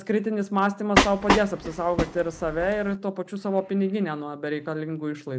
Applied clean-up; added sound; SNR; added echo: none; Train; 0 dB; none.